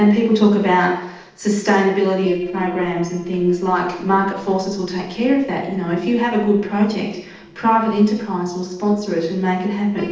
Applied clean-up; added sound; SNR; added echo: neural separator model SepFormer DNS4.